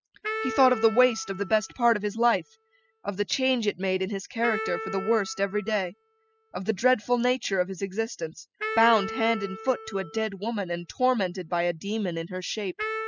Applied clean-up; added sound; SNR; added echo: classical method spectral subtraction.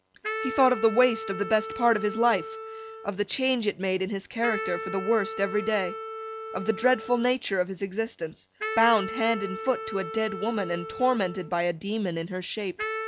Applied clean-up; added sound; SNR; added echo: none; Wind instrument, woodwind instrument; 9 dB; none.